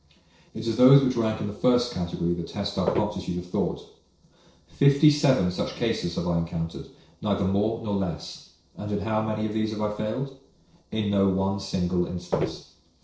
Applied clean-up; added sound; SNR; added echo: neural separator model SepFormer DNS4.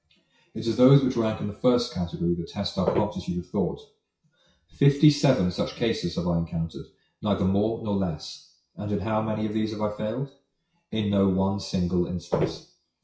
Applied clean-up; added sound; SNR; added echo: classical method WPE with log-MMSE.